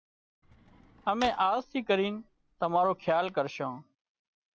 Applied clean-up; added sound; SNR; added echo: none; Drawer open or close; 20 dB; none.